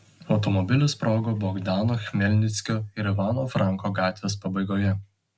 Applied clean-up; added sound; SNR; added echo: none; none; none; none.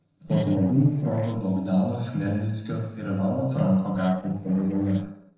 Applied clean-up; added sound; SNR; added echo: neural separator model SepFormer DNS4.